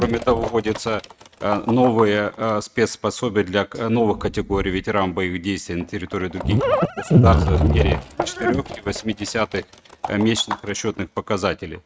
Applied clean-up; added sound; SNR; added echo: neural mask model RNNoise.